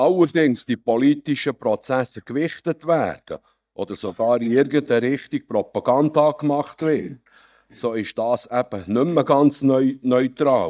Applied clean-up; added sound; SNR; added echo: neural mask model DeepFilterNet 3.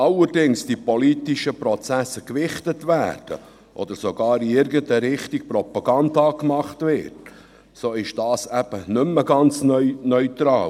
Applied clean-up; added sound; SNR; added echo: none; none; none; none.